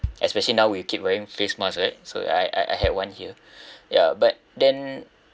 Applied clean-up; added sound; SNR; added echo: none; Bass drum; 15 dB; none.